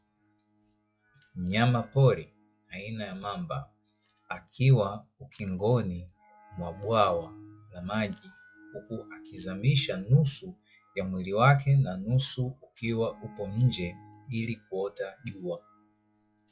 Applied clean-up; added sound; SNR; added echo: classical method log-MMSE.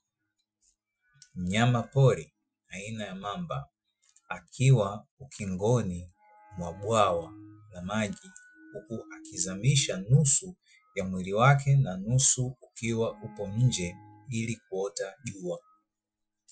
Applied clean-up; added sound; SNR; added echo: classical method Wiener filter.